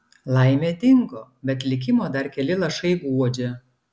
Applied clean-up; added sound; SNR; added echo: none; none; none; none.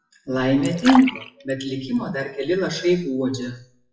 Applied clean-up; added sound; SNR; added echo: classical method WPE with log-MMSE.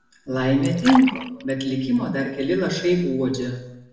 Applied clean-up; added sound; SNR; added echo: none; Fill (with liquid); 10 dB; reverberation time 0.9 s.